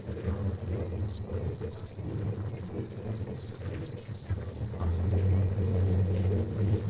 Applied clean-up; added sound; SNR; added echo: neural separator model SepFormer DNS4.